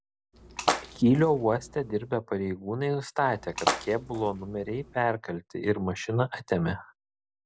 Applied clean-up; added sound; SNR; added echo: none; Splash, splatter; 6 dB; none.